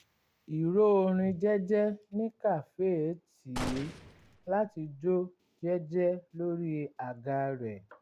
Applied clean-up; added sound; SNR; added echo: none; Gunshot, gunfire; 10 dB; none.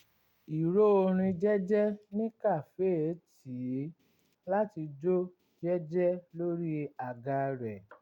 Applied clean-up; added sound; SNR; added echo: none; none; none; none.